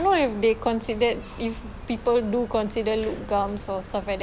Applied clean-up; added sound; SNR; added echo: none; none; none; none.